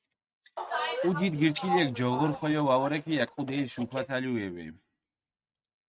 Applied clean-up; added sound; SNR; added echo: neural mask model RNNoise.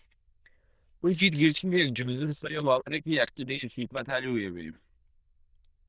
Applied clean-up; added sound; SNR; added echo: neural diffusion model UNIVERSE++.